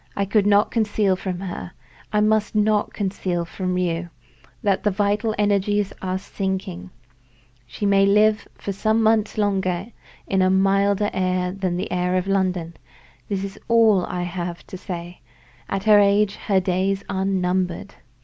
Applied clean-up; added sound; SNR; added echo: none; none; none; none.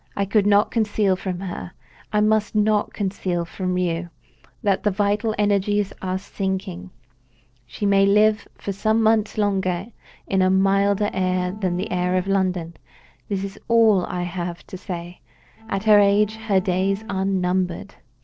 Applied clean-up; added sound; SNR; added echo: neural separator model SepFormer DNS4.